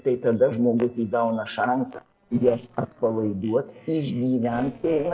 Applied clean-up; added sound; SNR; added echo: neural separator model SepFormer DNS4.